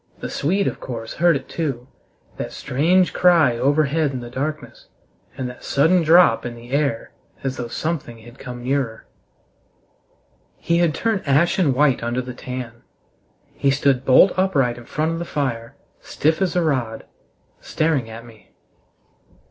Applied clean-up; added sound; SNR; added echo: none; none; none; none.